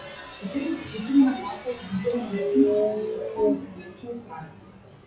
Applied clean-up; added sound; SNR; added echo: classical method WPE with log-MMSE.